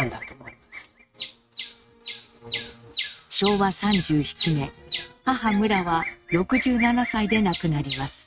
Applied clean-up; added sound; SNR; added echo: neural mask model RNNoise.